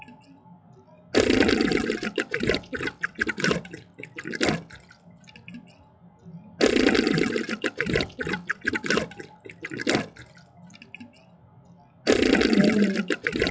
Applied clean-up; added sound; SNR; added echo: classical method WPE with log-MMSE.